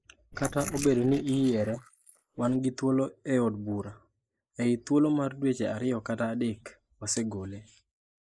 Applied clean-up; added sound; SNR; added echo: neural mask model Resemble Enhance denoiser.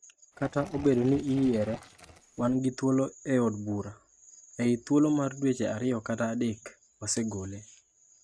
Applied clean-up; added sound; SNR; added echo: neural mask model RNNoise.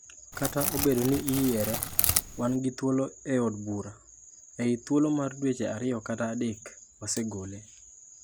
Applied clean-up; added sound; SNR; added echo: none; Crackle; 1 dB; none.